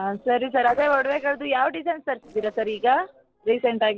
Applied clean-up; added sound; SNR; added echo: neural separator model SepFormer DNS4.